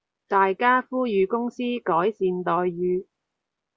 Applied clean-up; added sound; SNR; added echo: none; none; none; none.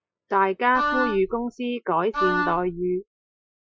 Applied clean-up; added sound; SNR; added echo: classical method Wiener filter.